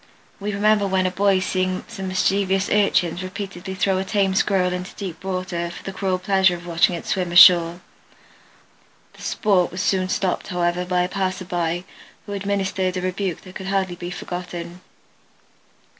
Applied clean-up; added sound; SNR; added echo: none; none; none; none.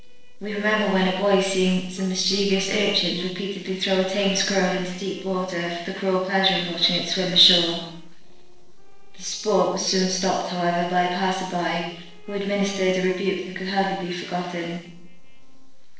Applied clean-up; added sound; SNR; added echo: neural separator model SepFormer DNS4.